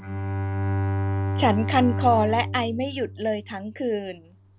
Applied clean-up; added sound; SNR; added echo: none; Bowed string instrument; 2 dB; none.